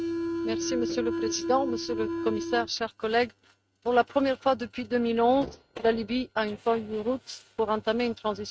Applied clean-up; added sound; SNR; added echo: neural mask model RNNoise.